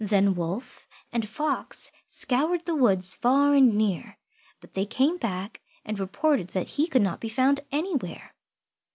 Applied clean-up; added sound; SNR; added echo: none; none; none; none.